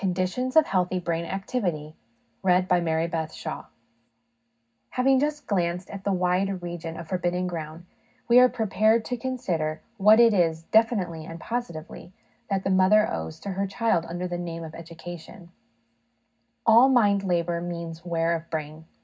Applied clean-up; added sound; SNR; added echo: none; none; none; reverberation time 0.4 s.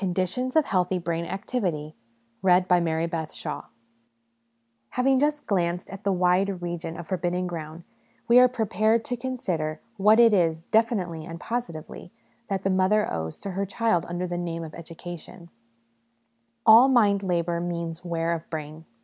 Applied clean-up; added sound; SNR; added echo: none; none; none; none.